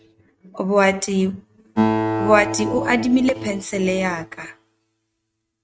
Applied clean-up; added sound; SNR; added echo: neural mask model RNNoise.